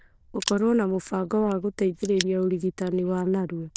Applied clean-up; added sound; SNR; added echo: neural diffusion model UNIVERSE++.